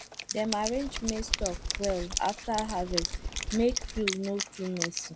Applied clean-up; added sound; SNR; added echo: none; Bird + Wind instrument, woodwind instrument; 3 dB; none.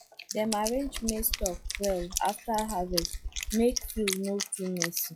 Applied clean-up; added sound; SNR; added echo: classical method log-MMSE.